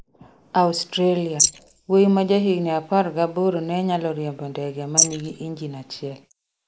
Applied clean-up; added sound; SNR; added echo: neural mask model Resemble Enhance denoiser.